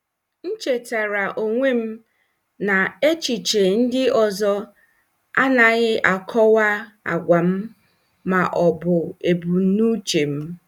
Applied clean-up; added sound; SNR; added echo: none; none; none; none.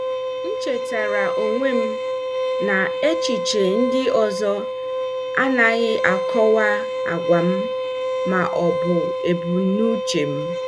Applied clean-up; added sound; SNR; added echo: none; Bowed string instrument; 2 dB; none.